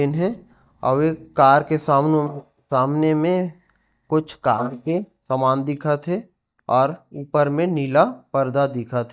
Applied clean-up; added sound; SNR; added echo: neural mask model DeepFilterNet 3.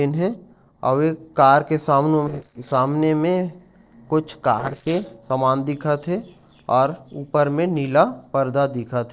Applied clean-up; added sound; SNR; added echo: neural separator model SepFormer DNS4.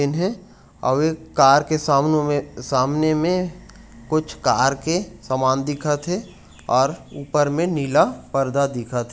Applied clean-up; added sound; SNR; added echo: none; none; none; none.